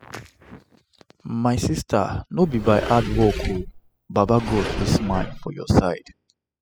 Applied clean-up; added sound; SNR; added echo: classical method spectral subtraction.